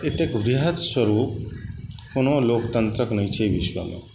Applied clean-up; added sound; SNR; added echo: none; none; none; none.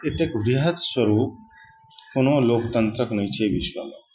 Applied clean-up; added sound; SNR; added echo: classical method Wiener filter.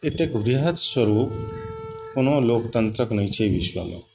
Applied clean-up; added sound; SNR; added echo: neural mask model RNNoise.